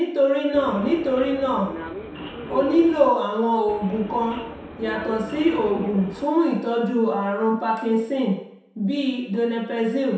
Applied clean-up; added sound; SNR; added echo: none; Subway, metro, underground; 12 dB; reverberation time 0.7 s.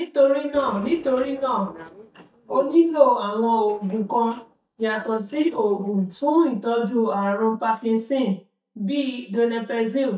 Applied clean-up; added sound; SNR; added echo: neural mask model DeepFilterNet 3.